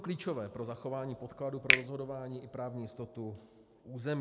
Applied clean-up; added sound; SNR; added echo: none; Finger snapping; -3 dB; none.